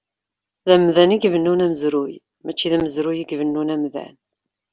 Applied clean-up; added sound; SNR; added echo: none; none; none; none.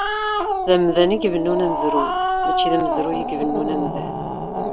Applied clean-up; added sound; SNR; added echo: none; Growling; 1 dB; none.